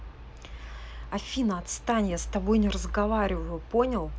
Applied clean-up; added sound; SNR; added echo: none; none; none; none.